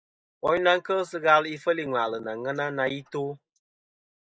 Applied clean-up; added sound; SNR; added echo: neural mask model Resemble Enhance denoiser.